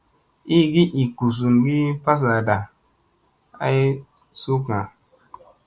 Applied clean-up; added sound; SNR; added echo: none; none; none; none.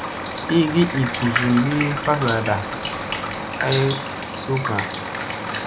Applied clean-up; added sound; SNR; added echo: none; Truck + Drip; 4 dB; none.